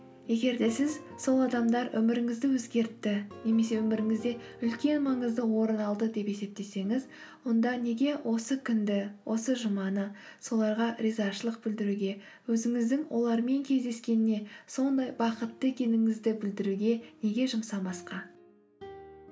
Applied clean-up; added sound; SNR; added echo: none; none; none; none.